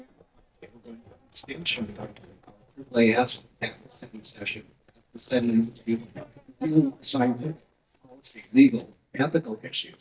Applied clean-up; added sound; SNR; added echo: neural mask model DeepFilterNet 3.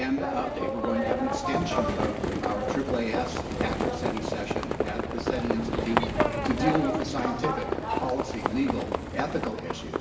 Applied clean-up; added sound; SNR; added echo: none; Livestock, farm animals, working animals; -2 dB; reverberation time 2.0 s.